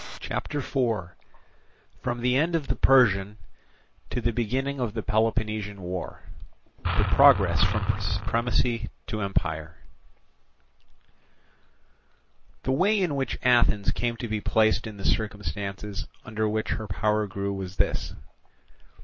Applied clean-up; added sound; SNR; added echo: none; Engine; 4 dB; none.